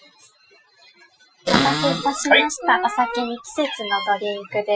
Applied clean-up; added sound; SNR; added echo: classical method Wiener filter.